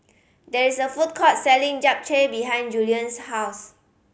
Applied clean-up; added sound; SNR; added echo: none; none; none; none.